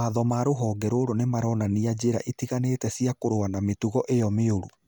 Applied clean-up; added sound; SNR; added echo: none; none; none; none.